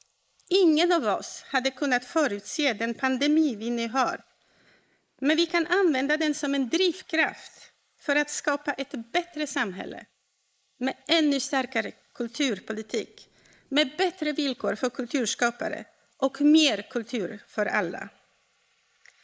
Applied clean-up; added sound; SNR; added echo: neural mask model Resemble Enhance denoiser.